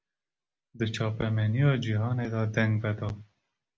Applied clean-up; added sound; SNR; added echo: none; none; none; none.